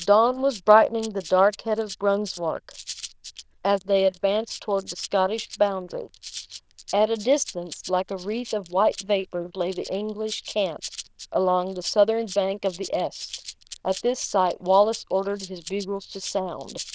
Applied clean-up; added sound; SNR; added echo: neural diffusion model UNIVERSE++.